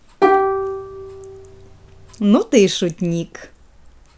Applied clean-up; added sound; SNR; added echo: none; Plucked string instrument; -1 dB; none.